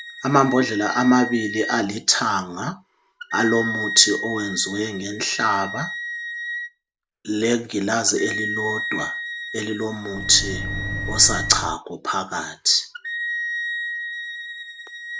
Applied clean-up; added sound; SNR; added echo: none; Wind instrument, woodwind instrument + Microwave oven; 7 dB; none.